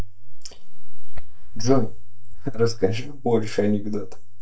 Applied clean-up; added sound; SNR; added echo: neural mask model DeepFilterNet 3.